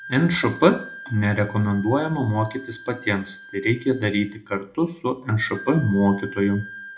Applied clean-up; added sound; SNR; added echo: none; Wind instrument, woodwind instrument; 17 dB; reverberation time 0.2 s.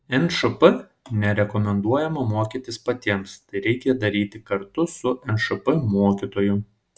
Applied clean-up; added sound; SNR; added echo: none; none; none; none.